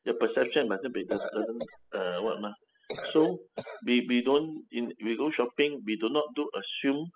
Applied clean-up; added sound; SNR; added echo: classical method spectral subtraction.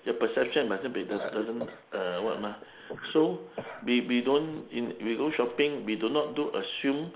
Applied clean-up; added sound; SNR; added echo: neural mask model Resemble Enhance denoiser.